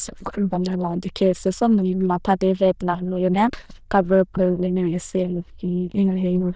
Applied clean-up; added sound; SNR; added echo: neural diffusion model UNIVERSE++.